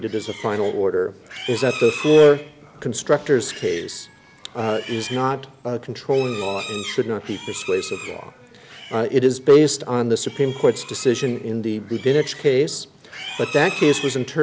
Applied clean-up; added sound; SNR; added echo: none; Livestock, farm animals, working animals; 15 dB; none.